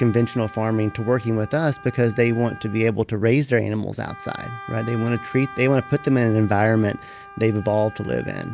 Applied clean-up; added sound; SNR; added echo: none; Wind instrument, woodwind instrument; 18 dB; none.